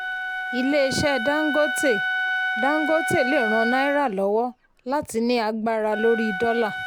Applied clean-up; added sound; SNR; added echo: none; Wind instrument, woodwind instrument; 4 dB; none.